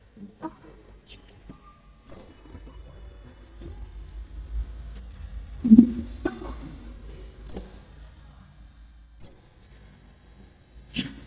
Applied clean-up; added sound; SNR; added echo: neural mask model DeepFilterNet 3.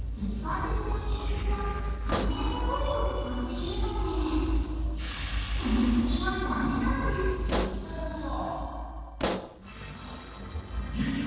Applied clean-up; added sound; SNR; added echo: neural separator model SepFormer DNS4.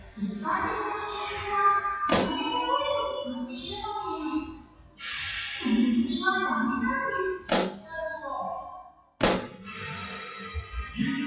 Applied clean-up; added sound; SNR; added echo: classical method WPE with log-MMSE.